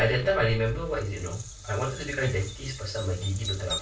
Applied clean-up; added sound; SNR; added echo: none; Bird vocalization, bird call, bird song; 12 dB; reverberation time 0.2 s.